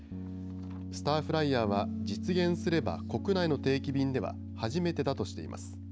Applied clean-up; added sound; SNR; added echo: none; Piano; 7 dB; none.